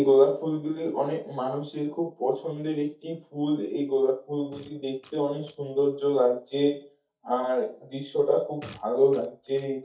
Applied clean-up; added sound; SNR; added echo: neural mask model DeepFilterNet 3.